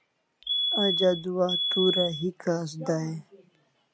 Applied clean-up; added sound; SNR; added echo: none; Alarm; 0 dB; none.